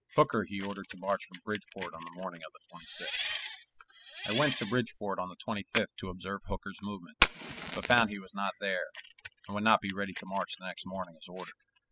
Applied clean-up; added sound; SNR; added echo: classical method spectral subtraction.